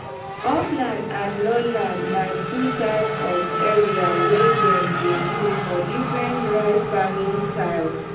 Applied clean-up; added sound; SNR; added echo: none; Race car, auto racing / Accelerating, revving, vroom; 2 dB; reverberation time 0.6 s.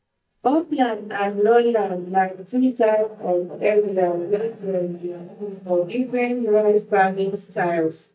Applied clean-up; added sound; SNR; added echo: neural mask model DeepFilterNet 3.